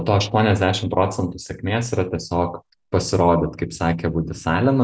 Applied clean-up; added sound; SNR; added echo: none; none; none; none.